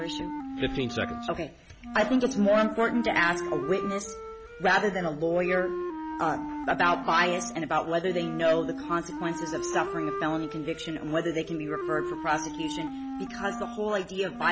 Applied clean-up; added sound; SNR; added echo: none; Wind instrument, woodwind instrument; 8 dB; none.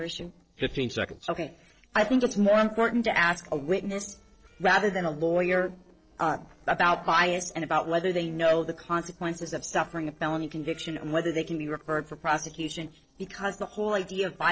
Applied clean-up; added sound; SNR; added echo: neural separator model SepFormer DNS4.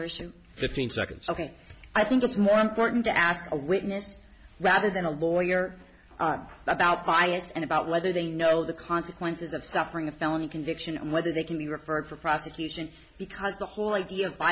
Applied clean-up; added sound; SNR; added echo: none; none; none; none.